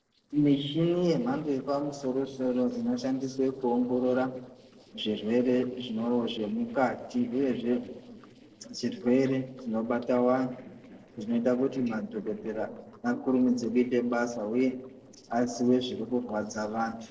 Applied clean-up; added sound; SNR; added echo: neural separator model SepFormer DNS4.